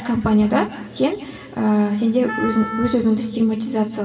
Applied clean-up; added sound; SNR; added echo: none; Wind instrument, woodwind instrument; 12 dB; reverberation time 2.4 s.